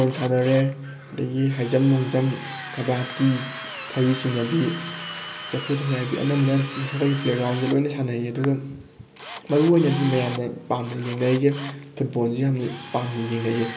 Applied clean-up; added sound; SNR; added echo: none; Drill; 13 dB; none.